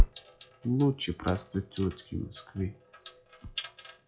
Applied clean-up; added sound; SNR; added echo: classical method log-MMSE.